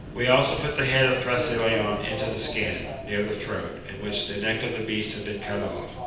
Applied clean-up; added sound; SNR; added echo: none; Subway, metro, underground; 9 dB; reverberation time 0.9 s.